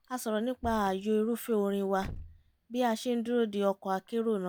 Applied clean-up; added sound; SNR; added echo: none; Slam / Car; 19 dB; none.